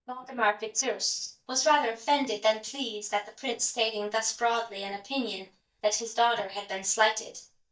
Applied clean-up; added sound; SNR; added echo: neural mask model DeepFilterNet 3.